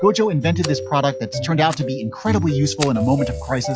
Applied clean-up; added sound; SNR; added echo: classical method log-MMSE.